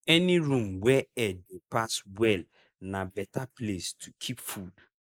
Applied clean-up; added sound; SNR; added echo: neural mask model Resemble Enhance denoiser.